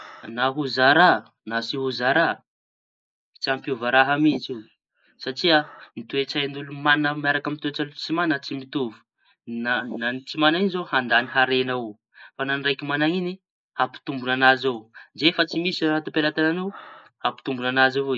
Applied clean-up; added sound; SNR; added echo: neural mask model Resemble Enhance denoiser.